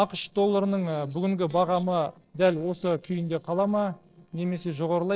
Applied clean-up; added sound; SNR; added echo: neural separator model SepFormer DNS4.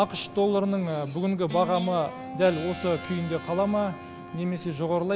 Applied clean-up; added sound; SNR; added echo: none; Guitar; 14 dB; none.